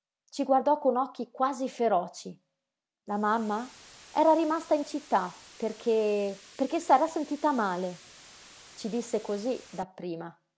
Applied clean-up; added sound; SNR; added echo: neural mask model Resemble Enhance denoiser.